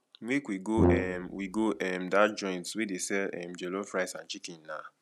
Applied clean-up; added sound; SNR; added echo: none; Brass instrument; -2 dB; none.